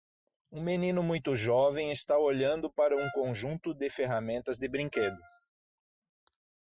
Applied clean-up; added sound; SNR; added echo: classical method Wiener filter.